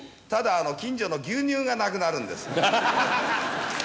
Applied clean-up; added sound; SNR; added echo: none; none; none; none.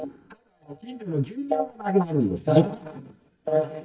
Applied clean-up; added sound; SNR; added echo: neural mask model DeepFilterNet 3.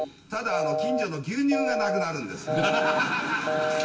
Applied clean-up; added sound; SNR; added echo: none; Telephone; 1 dB; reverberation time 0.1 s.